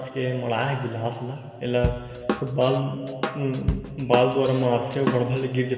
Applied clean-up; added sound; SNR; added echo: none; Drum / Drum kit; 6 dB; reverberation time 2.5 s.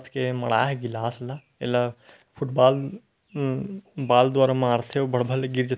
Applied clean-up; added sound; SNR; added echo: none; none; none; none.